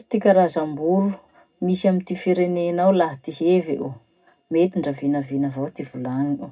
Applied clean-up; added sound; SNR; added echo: none; none; none; reverberation time 0.2 s.